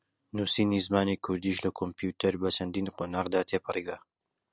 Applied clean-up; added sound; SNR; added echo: none; none; none; none.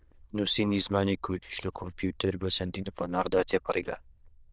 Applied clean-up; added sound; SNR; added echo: neural diffusion model UNIVERSE++.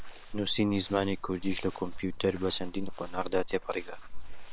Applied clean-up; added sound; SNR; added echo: neural separator model SepFormer WHAM!.